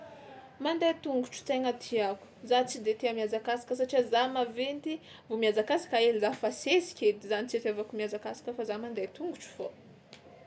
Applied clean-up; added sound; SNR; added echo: none; none; none; none.